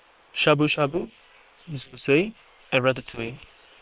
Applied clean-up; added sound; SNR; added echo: neural separator model SepFormer WHAM!.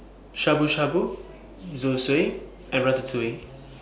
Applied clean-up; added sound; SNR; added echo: none; none; none; none.